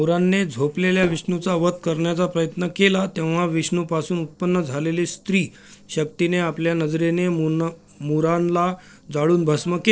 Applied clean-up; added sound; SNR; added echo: neural separator model SepFormer DNS4.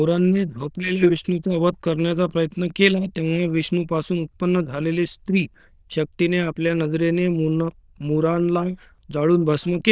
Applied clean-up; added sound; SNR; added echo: neural diffusion model UNIVERSE++.